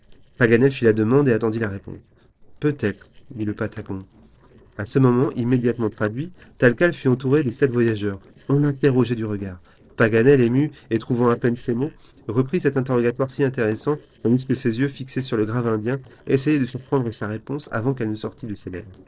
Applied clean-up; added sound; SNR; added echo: neural separator model SepFormer DNS4.